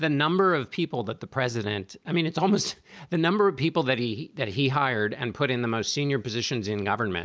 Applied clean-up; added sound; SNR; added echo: none; none; none; none.